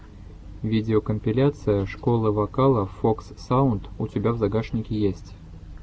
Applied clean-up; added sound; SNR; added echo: none; none; none; none.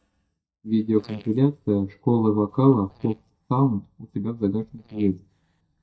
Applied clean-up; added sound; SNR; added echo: neural mask model DeepFilterNet 3.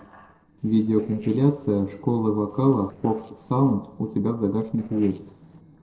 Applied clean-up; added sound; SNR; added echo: neural separator model SepFormer DNS4.